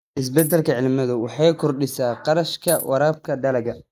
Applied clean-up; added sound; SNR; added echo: neural mask model Resemble Enhance denoiser.